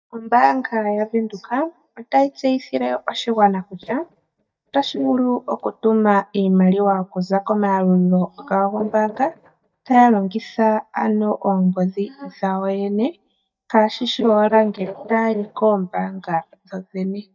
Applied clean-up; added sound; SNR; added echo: neural mask model DeepFilterNet 3.